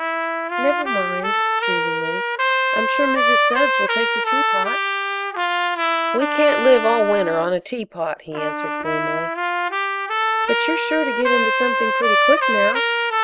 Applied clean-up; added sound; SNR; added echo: none; Trumpet; -3 dB; none.